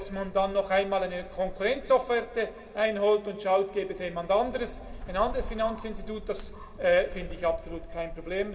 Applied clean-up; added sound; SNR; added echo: none; Bird; 13 dB; reverberation time 1.2 s.